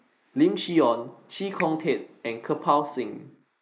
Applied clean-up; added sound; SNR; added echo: neural mask model Resemble Enhance denoiser.